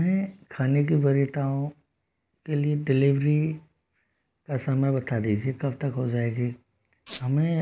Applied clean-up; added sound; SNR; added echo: none; Squeak; 10 dB; none.